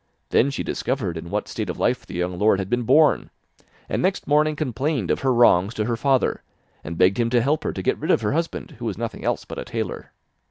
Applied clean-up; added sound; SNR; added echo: none; none; none; none.